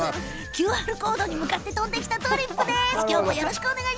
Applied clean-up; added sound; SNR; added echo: none; Cough; 20 dB; none.